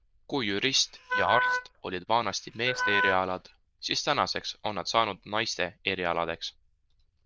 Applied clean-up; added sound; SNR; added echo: neural diffusion model UNIVERSE++.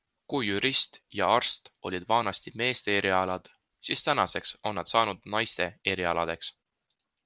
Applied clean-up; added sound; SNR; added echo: none; none; none; none.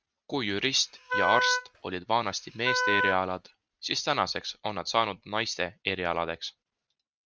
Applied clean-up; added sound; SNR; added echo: neural mask model RNNoise.